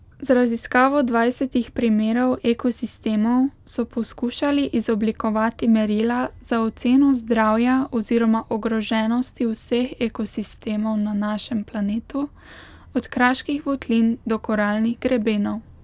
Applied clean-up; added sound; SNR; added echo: none; none; none; none.